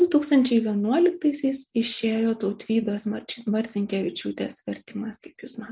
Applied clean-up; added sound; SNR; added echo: none; none; none; none.